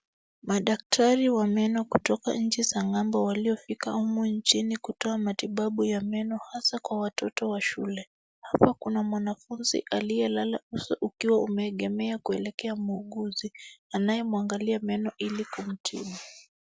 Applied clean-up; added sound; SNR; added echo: none; none; none; none.